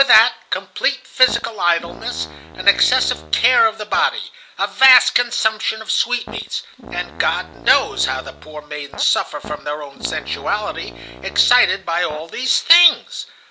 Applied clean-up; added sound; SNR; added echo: none; Fart; 18 dB; none.